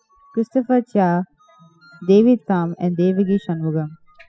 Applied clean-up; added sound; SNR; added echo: classical method spectral subtraction.